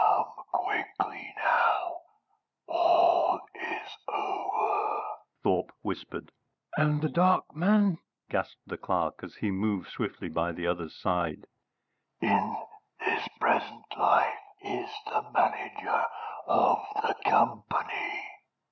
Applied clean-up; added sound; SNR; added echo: none; none; none; none.